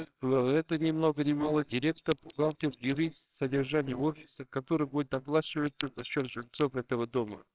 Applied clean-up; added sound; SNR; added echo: neural separator model SepFormer WHAMR!.